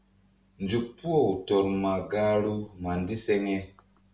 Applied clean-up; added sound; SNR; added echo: none; none; none; none.